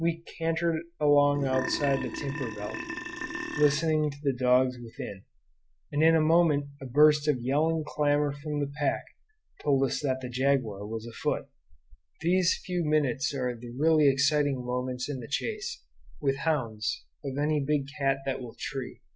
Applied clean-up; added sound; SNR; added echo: none; Burping, eructation; 8 dB; none.